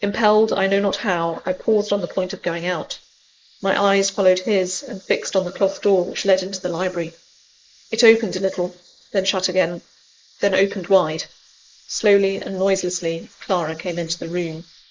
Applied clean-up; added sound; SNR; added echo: neural mask model Resemble Enhance denoiser.